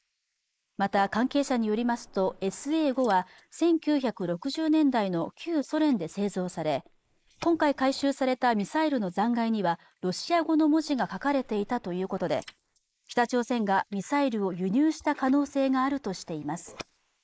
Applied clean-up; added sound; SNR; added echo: neural mask model Resemble Enhance denoiser.